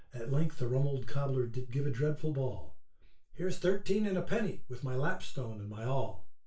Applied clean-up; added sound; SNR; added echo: none; none; none; reverberation time 0.3 s.